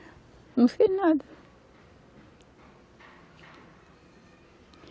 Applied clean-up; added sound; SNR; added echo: none; none; none; none.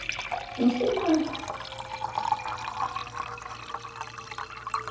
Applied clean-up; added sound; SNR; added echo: none; Liquid; 2 dB; reverberation time 0.7 s.